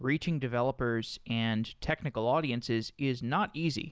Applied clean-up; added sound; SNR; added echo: none; none; none; none.